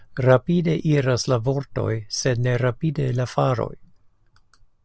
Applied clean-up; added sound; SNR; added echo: none; none; none; none.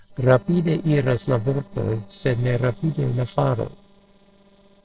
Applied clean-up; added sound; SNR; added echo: neural separator model SepFormer DNS4.